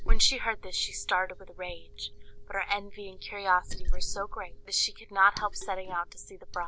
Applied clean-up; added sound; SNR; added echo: none; Liquid; -2 dB; none.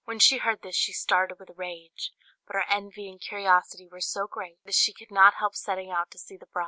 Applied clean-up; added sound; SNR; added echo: none; none; none; none.